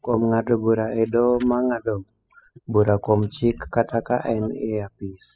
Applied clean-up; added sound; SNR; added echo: classical method spectral subtraction.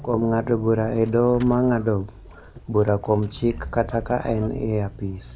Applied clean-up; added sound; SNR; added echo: none; Squeak / Accelerating, revving, vroom / Vehicle; 15 dB; none.